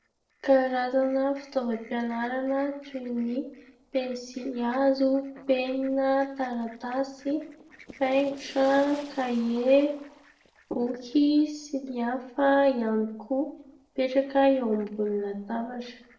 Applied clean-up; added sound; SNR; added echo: neural separator model SepFormer DNS4.